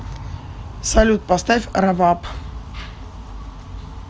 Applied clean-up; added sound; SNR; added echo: none; none; none; none.